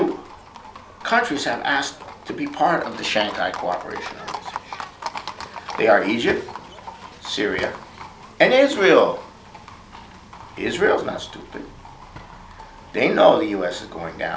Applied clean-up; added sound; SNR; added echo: none; Livestock, farm animals, working animals; 15 dB; none.